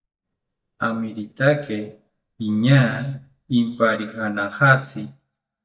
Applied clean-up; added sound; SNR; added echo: neural mask model DeepFilterNet 3.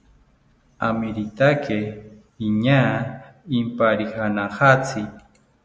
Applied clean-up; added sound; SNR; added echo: none; none; none; none.